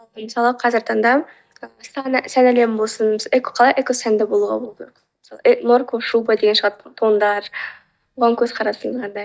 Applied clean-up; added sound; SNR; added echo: neural mask model DeepFilterNet 3.